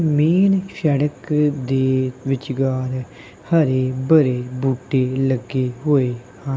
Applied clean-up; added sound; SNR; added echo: none; none; none; none.